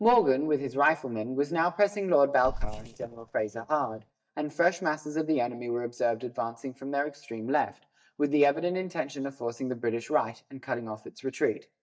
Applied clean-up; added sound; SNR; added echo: neural mask model DeepFilterNet 3.